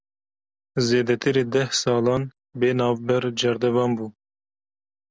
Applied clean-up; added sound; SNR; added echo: none; none; none; none.